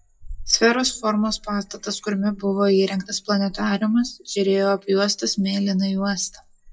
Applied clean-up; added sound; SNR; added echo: classical method WPE with log-MMSE.